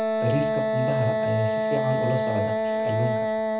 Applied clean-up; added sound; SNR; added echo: none; Wind instrument, woodwind instrument; -4 dB; reverberation time 0.3 s.